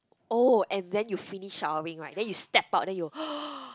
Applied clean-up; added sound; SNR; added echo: none; none; none; none.